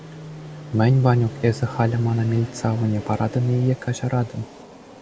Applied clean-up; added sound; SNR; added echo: none; Fixed-wing aircraft, airplane; 15 dB; none.